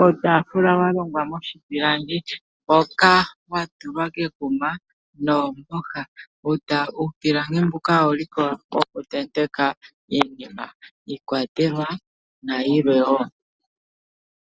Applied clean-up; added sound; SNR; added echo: none; none; none; none.